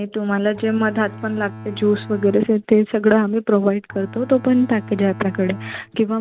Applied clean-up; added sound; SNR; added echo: none; Bowed string instrument; 16 dB; none.